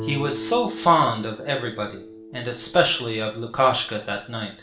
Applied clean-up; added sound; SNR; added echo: none; Guitar; 13 dB; reverberation time 0.5 s.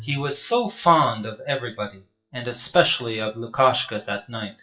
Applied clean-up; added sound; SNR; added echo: classical method WPE with log-MMSE.